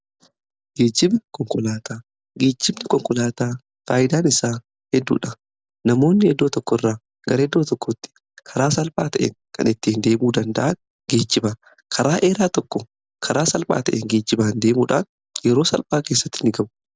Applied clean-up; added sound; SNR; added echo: none; none; none; none.